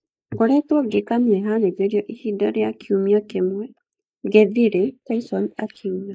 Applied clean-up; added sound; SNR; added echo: neural mask model Resemble Enhance denoiser.